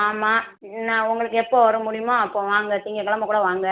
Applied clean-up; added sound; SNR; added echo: none; none; none; none.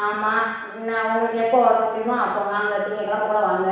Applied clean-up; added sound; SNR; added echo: none; none; none; reverberation time 1.1 s.